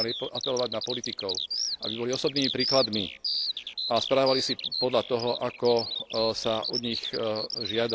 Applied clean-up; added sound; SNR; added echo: none; Bird vocalization, bird call, bird song; 4 dB; none.